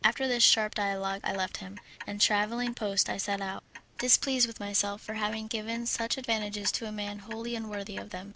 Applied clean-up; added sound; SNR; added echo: none; Clock; 18 dB; none.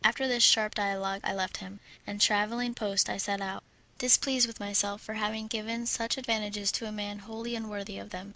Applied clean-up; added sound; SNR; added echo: none; none; none; none.